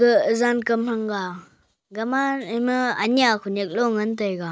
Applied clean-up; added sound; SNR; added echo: none; none; none; none.